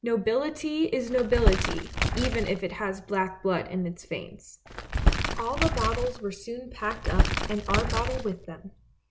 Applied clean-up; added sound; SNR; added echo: none; Crumpling, crinkling; -3 dB; none.